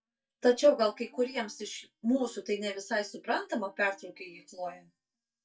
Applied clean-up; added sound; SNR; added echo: neural mask model DeepFilterNet 3.